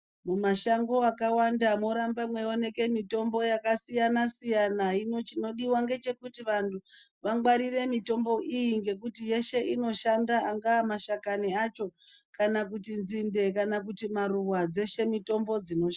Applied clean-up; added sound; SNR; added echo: neural mask model Resemble Enhance denoiser.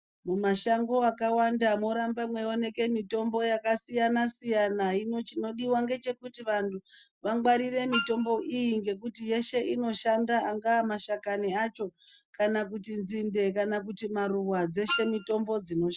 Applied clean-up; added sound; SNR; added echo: none; Wind instrument, woodwind instrument; 5 dB; none.